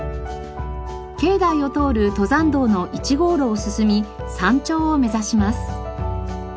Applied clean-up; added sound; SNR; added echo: none; none; none; none.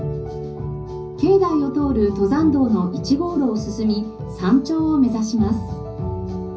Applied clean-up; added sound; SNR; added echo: none; none; none; reverberation time 0.5 s.